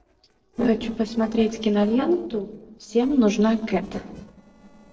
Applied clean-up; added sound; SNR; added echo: neural separator model SepFormer DNS4.